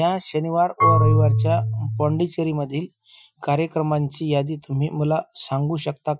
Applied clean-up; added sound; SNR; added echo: classical method Wiener filter.